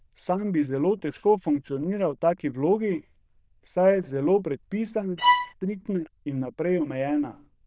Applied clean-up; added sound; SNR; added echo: neural diffusion model UNIVERSE++.